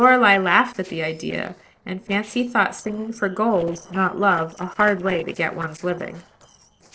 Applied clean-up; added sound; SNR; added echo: neural separator model SepFormer DNS4.